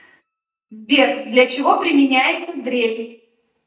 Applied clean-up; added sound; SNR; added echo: neural mask model DeepFilterNet 3.